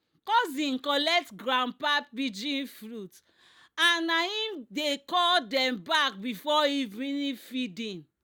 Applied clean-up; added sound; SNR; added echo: none; none; none; none.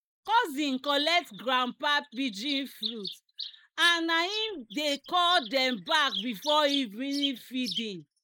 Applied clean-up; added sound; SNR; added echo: neural mask model Resemble Enhance denoiser.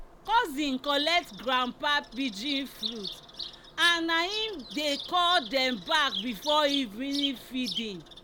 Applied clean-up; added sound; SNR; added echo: none; Bird vocalization, bird call, bird song; 11 dB; none.